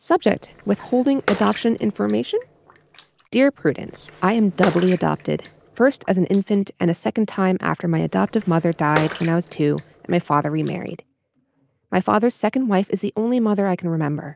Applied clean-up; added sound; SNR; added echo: none; Bathtub (filling or washing) / Water / Splash, splatter; 14 dB; none.